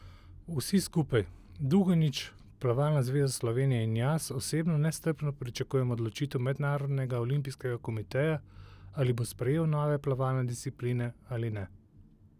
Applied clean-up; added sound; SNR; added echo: none; none; none; none.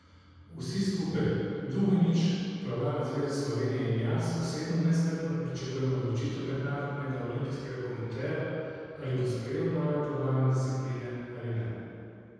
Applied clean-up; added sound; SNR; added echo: none; none; none; reverberation time 2.1 s.